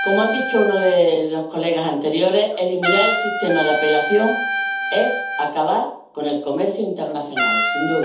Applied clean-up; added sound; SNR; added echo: none; Trumpet; 5 dB; reverberation time 0.6 s.